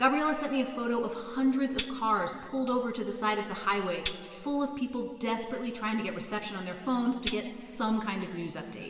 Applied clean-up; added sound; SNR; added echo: none; Tambourine; -4 dB; reverberation time 2.6 s.